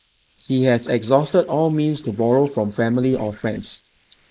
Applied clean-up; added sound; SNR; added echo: neural mask model Resemble Enhance denoiser.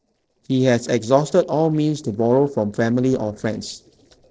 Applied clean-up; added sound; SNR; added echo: neural separator model SepFormer DNS4.